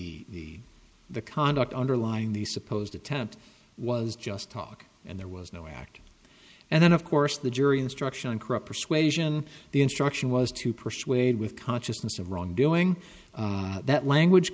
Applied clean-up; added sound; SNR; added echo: none; none; none; none.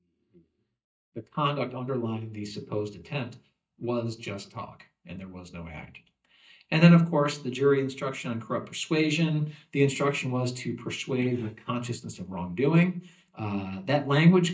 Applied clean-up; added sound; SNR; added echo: neural mask model DeepFilterNet 3.